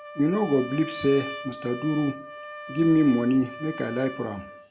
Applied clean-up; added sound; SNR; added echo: none; Trumpet; 13 dB; none.